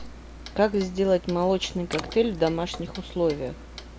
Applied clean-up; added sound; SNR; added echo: none; Clock + Water / Splash, splatter; 14 dB; none.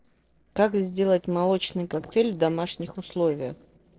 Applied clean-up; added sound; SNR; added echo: neural separator model SepFormer DNS4.